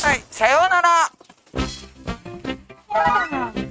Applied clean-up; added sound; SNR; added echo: neural mask model RNNoise.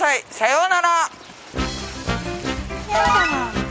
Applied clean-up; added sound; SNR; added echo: none; none; none; none.